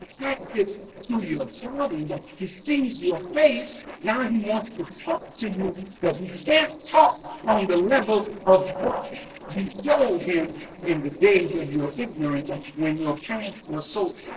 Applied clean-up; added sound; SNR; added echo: neural separator model SepFormer DNS4.